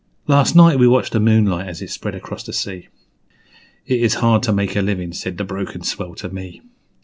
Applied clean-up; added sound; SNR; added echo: none; none; none; none.